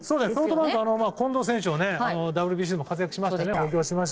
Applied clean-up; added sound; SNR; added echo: neural separator model SepFormer DNS4.